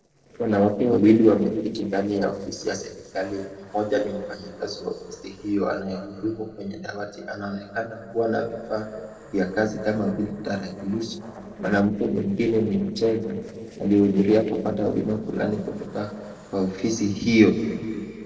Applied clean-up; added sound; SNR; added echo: neural separator model SepFormer DNS4.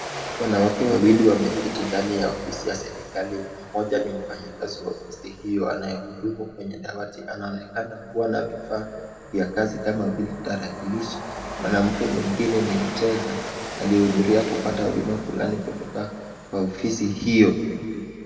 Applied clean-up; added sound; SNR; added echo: none; Train; 12 dB; reverberation time 1.8 s.